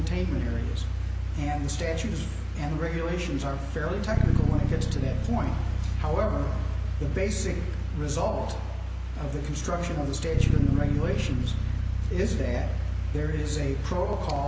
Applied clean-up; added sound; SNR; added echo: none; Bass guitar; -4 dB; none.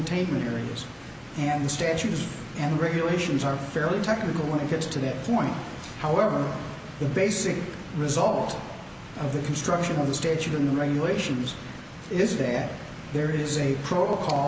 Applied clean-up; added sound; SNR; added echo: none; none; none; none.